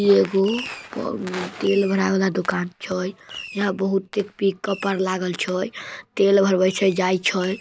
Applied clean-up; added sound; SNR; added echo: none; Fireworks; 20 dB; none.